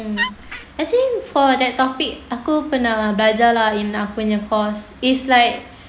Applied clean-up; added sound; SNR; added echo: none; Wood; 7 dB; none.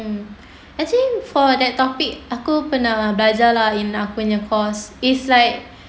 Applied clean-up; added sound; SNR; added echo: none; none; none; none.